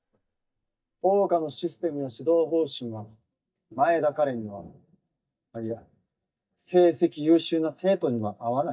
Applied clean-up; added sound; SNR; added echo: neural mask model DeepFilterNet 3.